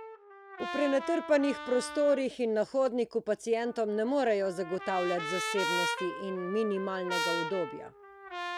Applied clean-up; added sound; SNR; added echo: none; Trumpet; 7 dB; none.